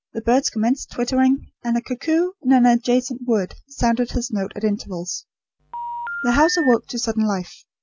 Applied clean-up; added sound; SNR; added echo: none; Telephone; 8 dB; none.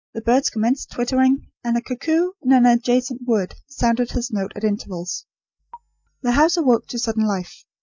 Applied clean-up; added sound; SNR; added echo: neural mask model DeepFilterNet 3.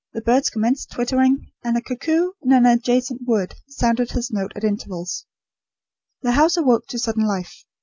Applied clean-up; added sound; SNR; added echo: none; none; none; none.